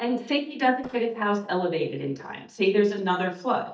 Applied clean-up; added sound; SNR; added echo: neural mask model DeepFilterNet 3.